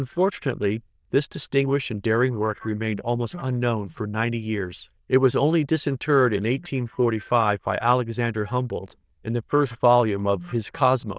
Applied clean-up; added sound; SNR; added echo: neural diffusion model UNIVERSE++.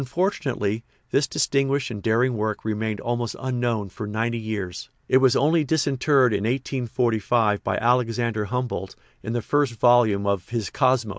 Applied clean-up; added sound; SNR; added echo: none; none; none; none.